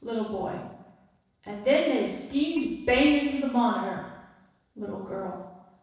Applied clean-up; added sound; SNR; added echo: neural separator model SepFormer DNS4.